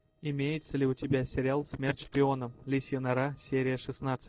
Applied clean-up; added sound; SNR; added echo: neural separator model SepFormer DNS4.